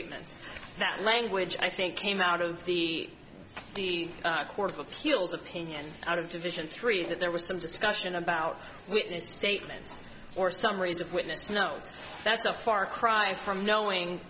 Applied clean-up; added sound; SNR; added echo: none; none; none; none.